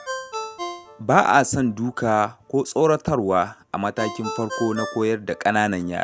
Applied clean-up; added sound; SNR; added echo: none; Ringtone; 13 dB; none.